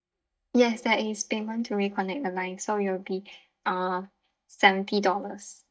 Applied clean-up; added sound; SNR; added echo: neural mask model DeepFilterNet 3.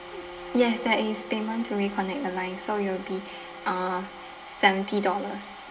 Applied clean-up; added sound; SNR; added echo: none; Bowed string instrument; 17 dB; reverberation time 2.8 s.